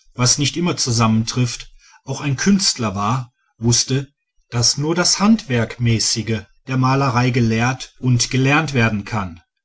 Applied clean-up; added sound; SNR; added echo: none; none; none; none.